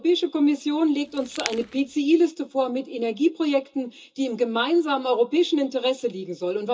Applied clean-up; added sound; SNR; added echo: none; Crackle; 15 dB; reverberation time 0.2 s.